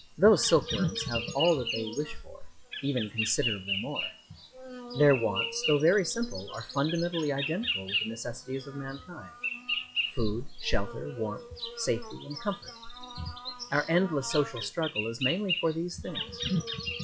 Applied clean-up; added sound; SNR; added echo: classical method log-MMSE.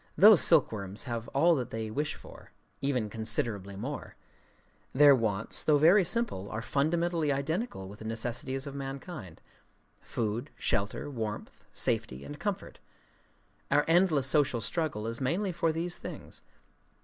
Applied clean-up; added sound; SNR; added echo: none; none; none; none.